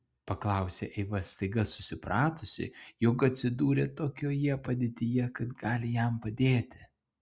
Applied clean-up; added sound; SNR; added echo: none; none; none; none.